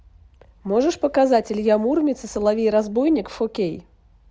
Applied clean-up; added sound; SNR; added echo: none; none; none; none.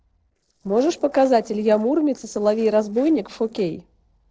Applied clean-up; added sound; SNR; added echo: neural separator model SepFormer DNS4.